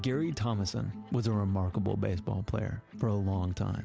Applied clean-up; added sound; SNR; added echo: none; none; none; none.